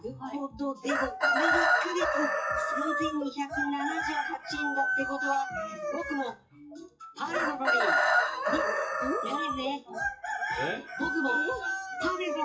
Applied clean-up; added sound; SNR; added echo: classical method WPE with log-MMSE.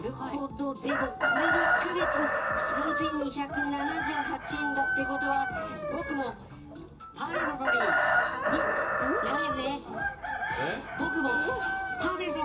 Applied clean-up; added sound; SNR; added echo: none; Chicken, rooster; -4 dB; reverberation time 0.2 s.